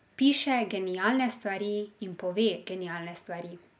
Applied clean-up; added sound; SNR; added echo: none; none; none; none.